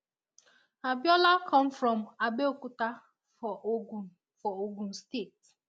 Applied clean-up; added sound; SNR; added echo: none; none; none; none.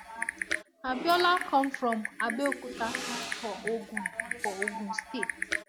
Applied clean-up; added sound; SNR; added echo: none; Typing; 4 dB; none.